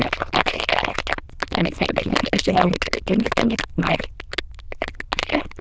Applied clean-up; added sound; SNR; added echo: neural diffusion model UNIVERSE++.